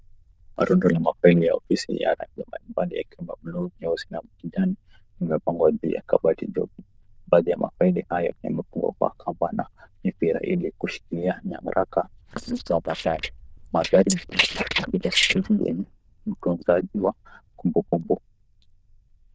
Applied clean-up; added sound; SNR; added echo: neural diffusion model UNIVERSE++.